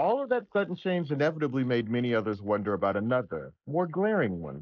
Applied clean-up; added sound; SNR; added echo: neural mask model Resemble Enhance denoiser.